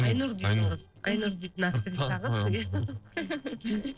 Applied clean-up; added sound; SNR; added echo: neural separator model SepFormer DNS4.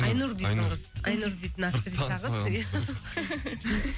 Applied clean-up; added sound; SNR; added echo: none; none; none; none.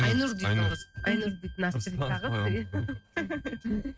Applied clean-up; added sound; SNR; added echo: neural mask model RNNoise.